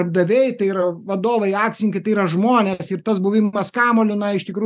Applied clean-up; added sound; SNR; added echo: none; none; none; none.